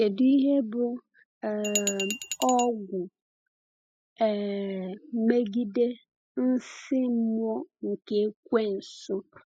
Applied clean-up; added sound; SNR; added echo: classical method spectral subtraction.